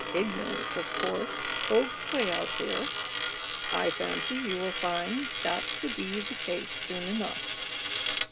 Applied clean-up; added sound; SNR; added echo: none; Coin (dropping); -1 dB; none.